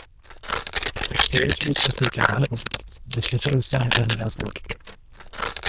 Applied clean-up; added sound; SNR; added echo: neural diffusion model UNIVERSE++.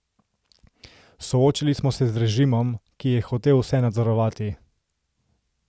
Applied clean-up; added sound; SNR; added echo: none; none; none; none.